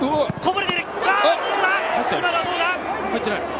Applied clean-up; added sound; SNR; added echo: none; none; none; none.